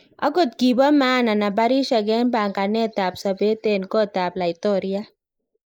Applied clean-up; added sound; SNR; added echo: neural mask model Resemble Enhance denoiser.